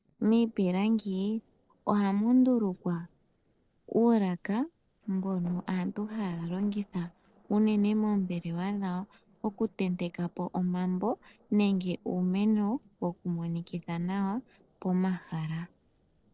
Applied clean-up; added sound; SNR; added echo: neural separator model SepFormer DNS4.